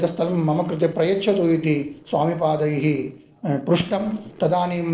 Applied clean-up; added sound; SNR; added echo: neural separator model SepFormer DNS4.